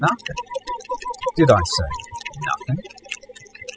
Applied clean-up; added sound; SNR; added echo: classical method spectral subtraction.